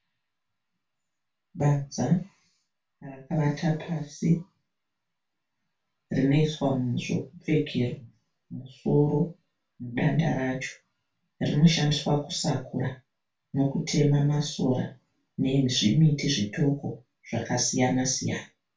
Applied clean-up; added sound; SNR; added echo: none; none; none; reverberation time 0.2 s.